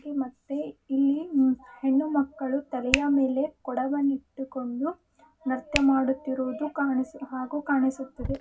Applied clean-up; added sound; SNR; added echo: none; Hands; 13 dB; reverberation time 0.4 s.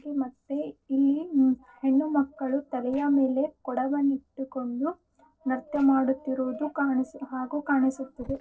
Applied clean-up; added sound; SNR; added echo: neural separator model SepFormer DNS4.